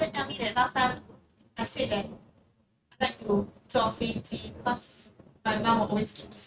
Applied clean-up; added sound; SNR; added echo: neural mask model RNNoise.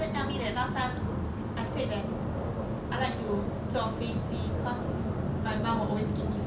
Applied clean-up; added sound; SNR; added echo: none; Brass instrument; 15 dB; none.